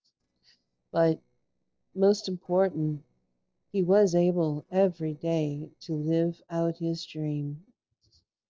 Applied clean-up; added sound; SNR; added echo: neural separator model SepFormer DNS4.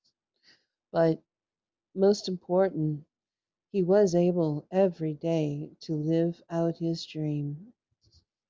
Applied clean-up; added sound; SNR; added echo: none; none; none; none.